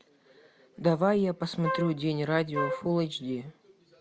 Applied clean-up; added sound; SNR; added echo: none; Wind instrument, woodwind instrument; 5 dB; none.